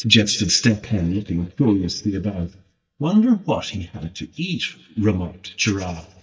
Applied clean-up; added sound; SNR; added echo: neural mask model DeepFilterNet 3.